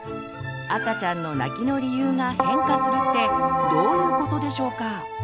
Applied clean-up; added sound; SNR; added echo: none; Keyboard (musical); -3 dB; none.